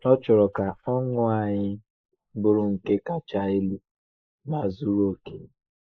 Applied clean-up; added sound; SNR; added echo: neural mask model Resemble Enhance denoiser.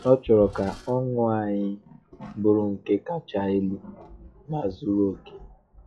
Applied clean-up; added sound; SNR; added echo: classical method log-MMSE.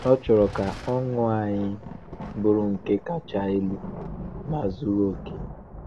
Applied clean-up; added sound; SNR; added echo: none; Thunder; 12 dB; none.